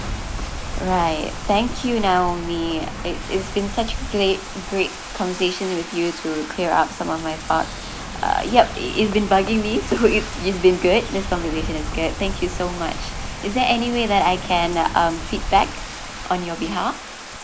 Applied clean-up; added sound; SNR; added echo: none; Bird + Bathtub (filling or washing); 8 dB; none.